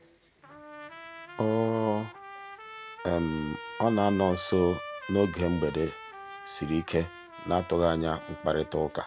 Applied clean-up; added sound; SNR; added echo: none; Trumpet; 14 dB; none.